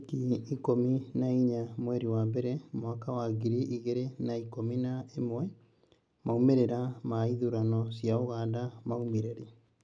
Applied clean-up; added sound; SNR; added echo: none; none; none; none.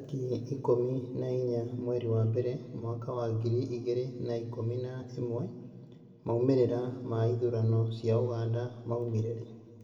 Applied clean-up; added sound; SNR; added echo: none; none; none; reverberation time 1.8 s.